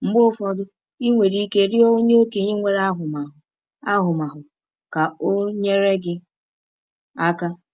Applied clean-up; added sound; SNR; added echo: none; none; none; none.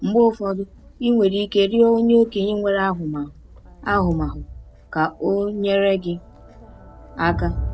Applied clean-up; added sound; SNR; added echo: none; Crowd; 13 dB; none.